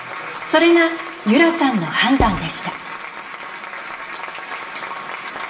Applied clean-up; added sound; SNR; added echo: none; Writing; 6 dB; reverberation time 0.9 s.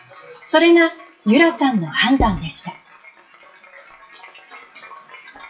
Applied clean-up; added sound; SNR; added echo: classical method WPE with log-MMSE.